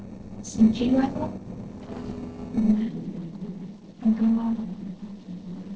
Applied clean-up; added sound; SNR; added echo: neural separator model SepFormer DNS4.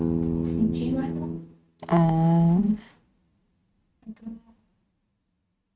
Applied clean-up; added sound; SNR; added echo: neural mask model RNNoise.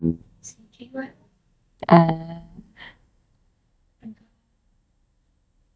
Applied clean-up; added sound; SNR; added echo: neural mask model DeepFilterNet 3.